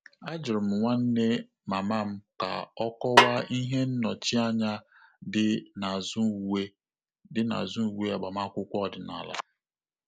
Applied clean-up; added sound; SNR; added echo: none; Snare drum; -4 dB; none.